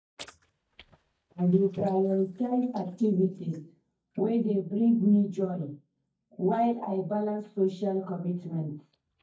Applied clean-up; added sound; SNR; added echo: neural mask model DeepFilterNet 3.